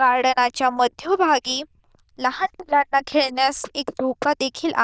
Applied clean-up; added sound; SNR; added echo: neural diffusion model UNIVERSE++.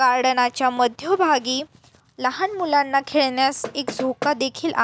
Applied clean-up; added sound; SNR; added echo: none; Knock; 11 dB; none.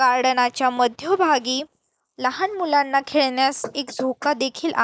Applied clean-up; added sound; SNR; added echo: neural mask model Resemble Enhance denoiser.